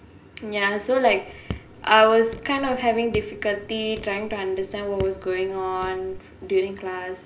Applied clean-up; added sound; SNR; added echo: none; Raindrop / Drip; 15 dB; reverberation time 0.2 s.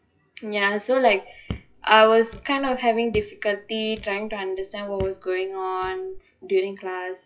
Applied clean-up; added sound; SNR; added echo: classical method WPE with log-MMSE.